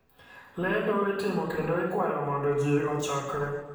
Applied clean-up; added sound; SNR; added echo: none; none; none; reverberation time 0.8 s.